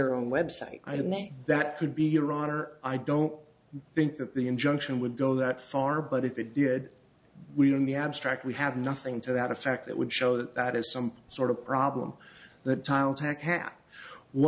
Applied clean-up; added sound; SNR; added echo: none; none; none; none.